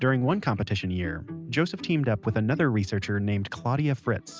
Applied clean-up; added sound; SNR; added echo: none; none; none; none.